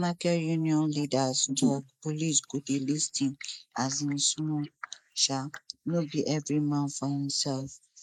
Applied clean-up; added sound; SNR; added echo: neural mask model Resemble Enhance denoiser.